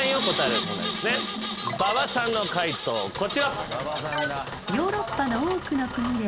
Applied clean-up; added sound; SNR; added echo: none; Engine; 5 dB; none.